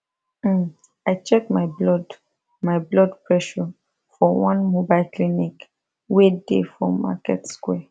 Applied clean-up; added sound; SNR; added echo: none; none; none; none.